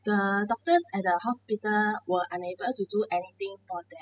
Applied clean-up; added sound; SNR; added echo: classical method spectral subtraction.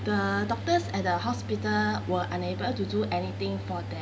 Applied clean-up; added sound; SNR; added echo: none; Mechanical fan; 7 dB; none.